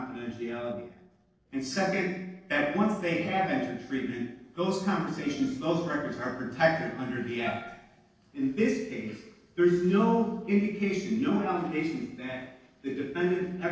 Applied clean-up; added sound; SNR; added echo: neural separator model SepFormer DNS4.